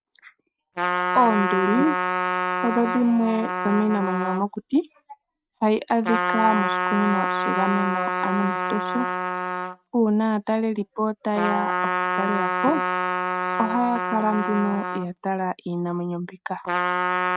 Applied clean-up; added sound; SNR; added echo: neural mask model RNNoise.